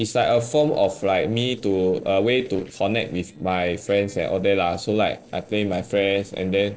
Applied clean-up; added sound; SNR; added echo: neural separator model SepFormer DNS4.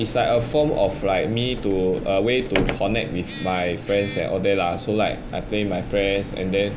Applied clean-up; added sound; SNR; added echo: none; Sliding door; 11 dB; none.